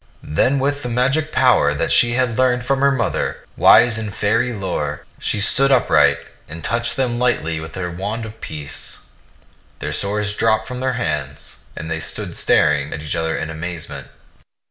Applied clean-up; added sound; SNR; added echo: none; none; none; none.